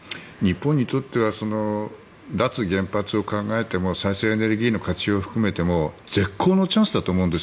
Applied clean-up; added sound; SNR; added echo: none; none; none; none.